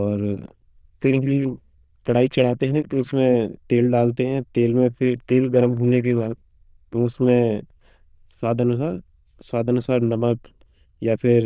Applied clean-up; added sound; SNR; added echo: neural diffusion model UNIVERSE++.